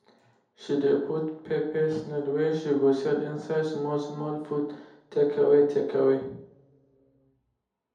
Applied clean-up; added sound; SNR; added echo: none; none; none; reverberation time 2.0 s.